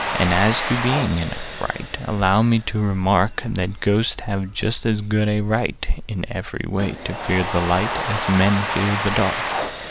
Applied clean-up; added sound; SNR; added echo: none; Domestic sounds, home sounds; 7 dB; none.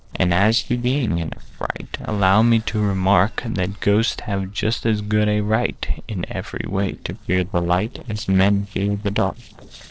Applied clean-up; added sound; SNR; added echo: neural separator model SepFormer DNS4.